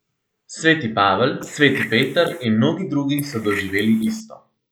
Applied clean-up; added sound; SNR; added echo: neural mask model Resemble Enhance denoiser.